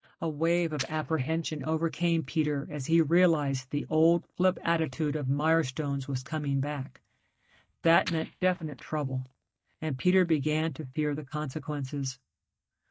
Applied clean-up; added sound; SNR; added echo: neural mask model DeepFilterNet 3.